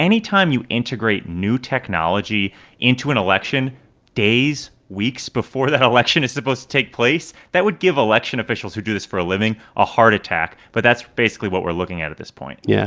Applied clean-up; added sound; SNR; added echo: none; none; none; none.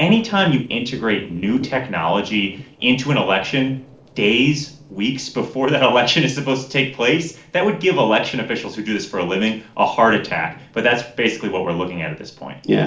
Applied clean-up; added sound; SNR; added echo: neural separator model SepFormer DNS4.